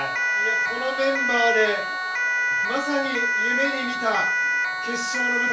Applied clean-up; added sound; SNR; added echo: none; Siren; -3 dB; reverberation time 0.3 s.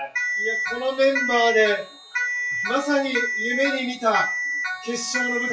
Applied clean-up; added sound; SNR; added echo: classical method WPE with log-MMSE.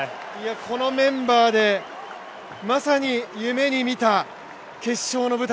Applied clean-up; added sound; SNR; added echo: none; none; none; none.